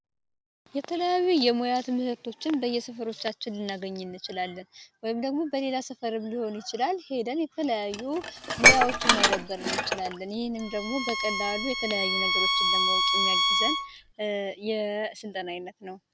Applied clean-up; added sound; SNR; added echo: none; Bowed string instrument + Dishes, pots, and pans; -5 dB; none.